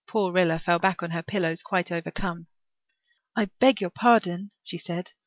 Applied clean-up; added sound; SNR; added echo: none; none; none; none.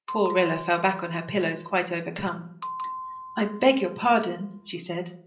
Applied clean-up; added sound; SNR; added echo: none; Bell; 13 dB; reverberation time 0.5 s.